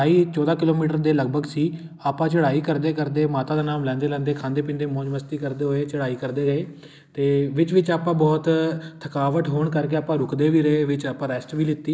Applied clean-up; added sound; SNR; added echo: none; none; none; none.